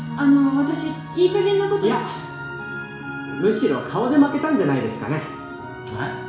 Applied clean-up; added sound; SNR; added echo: none; none; none; reverberation time 0.7 s.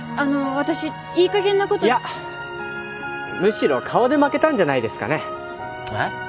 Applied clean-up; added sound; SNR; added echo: none; none; none; none.